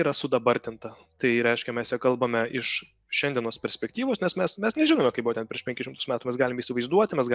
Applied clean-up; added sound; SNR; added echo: none; none; none; none.